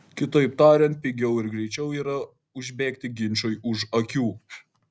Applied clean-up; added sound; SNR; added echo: none; none; none; none.